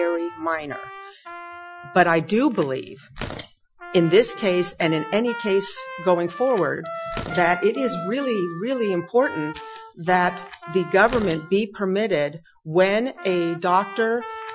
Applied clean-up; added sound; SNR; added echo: classical method Wiener filter.